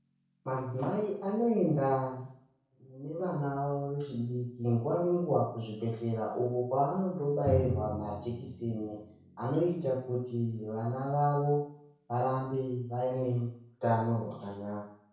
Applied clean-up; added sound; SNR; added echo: none; Drum; 13 dB; reverberation time 0.6 s.